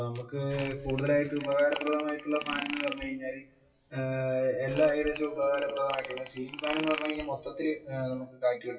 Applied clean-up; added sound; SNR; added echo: classical method WPE with log-MMSE.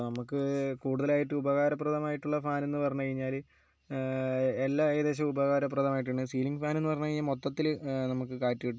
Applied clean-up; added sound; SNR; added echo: none; none; none; none.